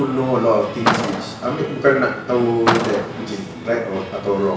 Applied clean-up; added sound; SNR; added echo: none; Car; 5 dB; none.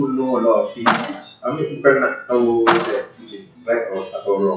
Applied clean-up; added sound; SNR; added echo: classical method log-MMSE.